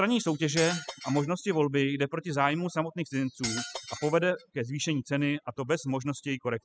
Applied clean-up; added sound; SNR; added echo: classical method spectral subtraction.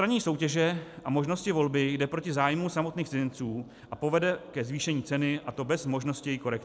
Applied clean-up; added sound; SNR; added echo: none; none; none; none.